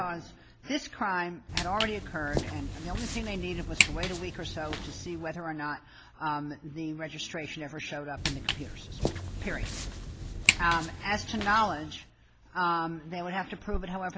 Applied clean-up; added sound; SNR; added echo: none; Walk, footsteps; -1 dB; none.